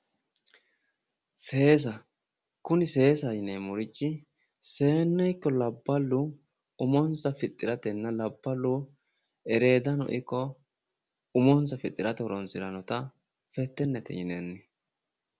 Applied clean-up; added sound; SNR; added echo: none; none; none; none.